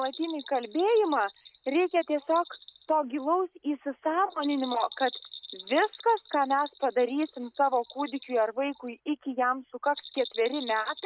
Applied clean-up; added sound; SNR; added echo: none; Bell; 18 dB; none.